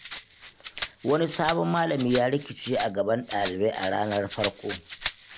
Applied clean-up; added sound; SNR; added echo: none; Rattle (instrument); 4 dB; none.